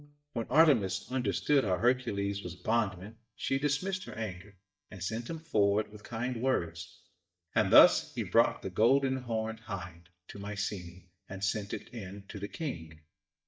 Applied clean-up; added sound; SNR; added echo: neural mask model DeepFilterNet 3.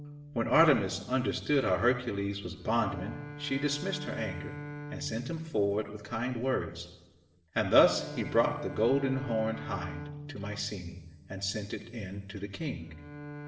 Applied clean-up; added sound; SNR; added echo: none; Bowed string instrument; 13 dB; reverberation time 1.1 s.